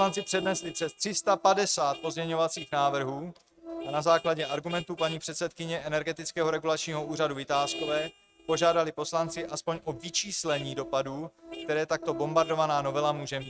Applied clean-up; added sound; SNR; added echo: neural mask model RNNoise.